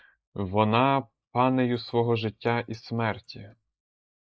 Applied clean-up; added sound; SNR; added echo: neural mask model Resemble Enhance denoiser.